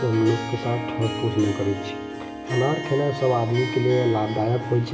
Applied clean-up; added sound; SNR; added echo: none; Harp; 8 dB; reverberation time 1.4 s.